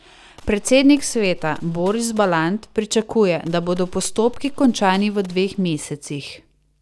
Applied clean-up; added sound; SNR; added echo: none; Gunshot, gunfire; 15 dB; none.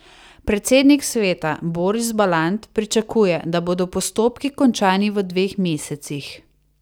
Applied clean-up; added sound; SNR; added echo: none; none; none; none.